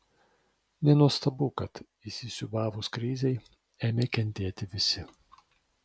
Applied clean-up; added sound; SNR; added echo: none; none; none; none.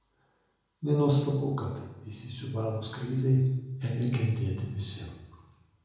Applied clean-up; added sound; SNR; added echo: none; none; none; reverberation time 0.9 s.